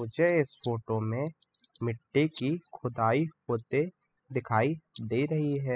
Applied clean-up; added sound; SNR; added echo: classical method spectral subtraction.